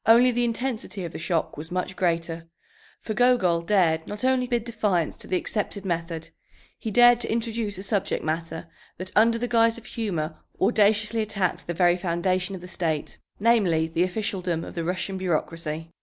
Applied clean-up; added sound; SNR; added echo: none; none; none; none.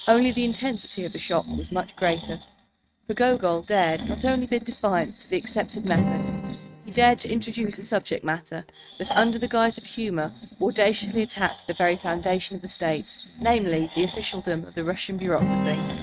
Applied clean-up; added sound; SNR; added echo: neural mask model RNNoise.